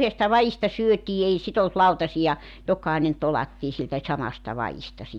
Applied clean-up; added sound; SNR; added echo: none; none; none; none.